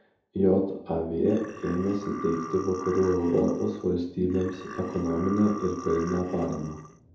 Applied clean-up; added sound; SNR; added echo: none; Burping, eructation; 13 dB; reverberation time 2.6 s.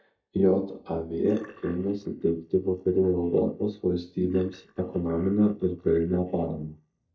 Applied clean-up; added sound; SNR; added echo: neural mask model DeepFilterNet 3.